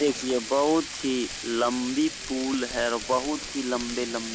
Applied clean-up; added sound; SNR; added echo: none; Frying (food); 9 dB; none.